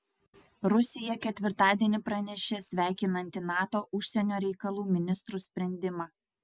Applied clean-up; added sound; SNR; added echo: none; none; none; none.